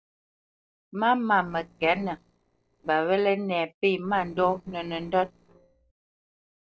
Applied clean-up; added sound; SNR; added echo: neural separator model SepFormer DNS4.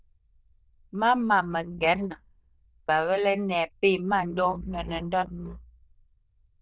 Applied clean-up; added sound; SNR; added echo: neural diffusion model UNIVERSE++.